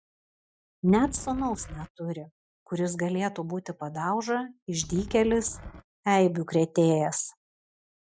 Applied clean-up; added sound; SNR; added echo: classical method Wiener filter.